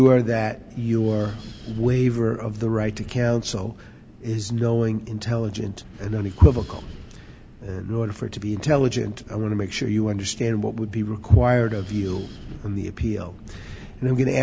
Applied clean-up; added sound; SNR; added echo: none; Wind; 18 dB; none.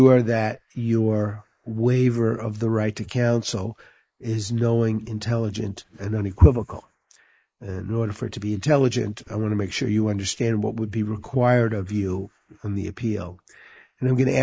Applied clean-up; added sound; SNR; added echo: neural mask model Resemble Enhance denoiser.